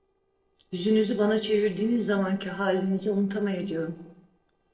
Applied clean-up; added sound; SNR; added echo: neural separator model SepFormer DNS4.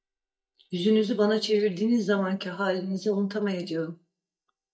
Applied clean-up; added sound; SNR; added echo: neural mask model DeepFilterNet 3.